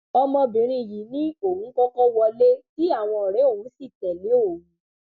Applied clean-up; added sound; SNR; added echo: none; none; none; none.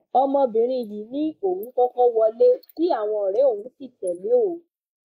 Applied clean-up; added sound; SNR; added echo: neural mask model Resemble Enhance denoiser.